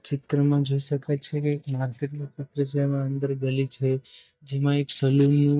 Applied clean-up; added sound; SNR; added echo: neural mask model DeepFilterNet 3.